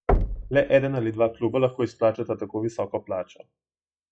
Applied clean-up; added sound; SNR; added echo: classical method log-MMSE.